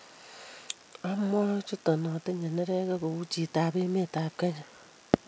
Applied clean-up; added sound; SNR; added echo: none; none; none; none.